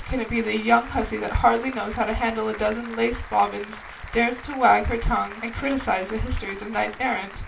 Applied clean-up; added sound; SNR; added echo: none; Applause; 16 dB; reverberation time 0.2 s.